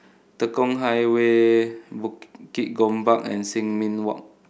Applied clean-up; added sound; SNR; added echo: none; none; none; none.